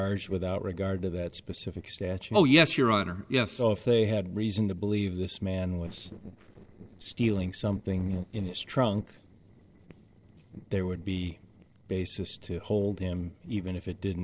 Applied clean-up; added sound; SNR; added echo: neural separator model SepFormer DNS4.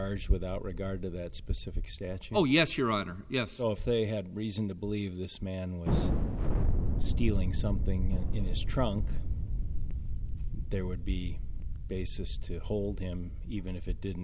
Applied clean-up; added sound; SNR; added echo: none; Thunder; -2 dB; none.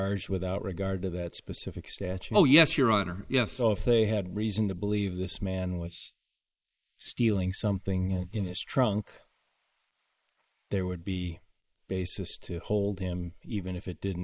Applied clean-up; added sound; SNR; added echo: neural mask model Resemble Enhance denoiser.